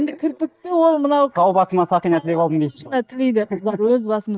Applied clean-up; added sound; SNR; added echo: neural mask model DeepFilterNet 3.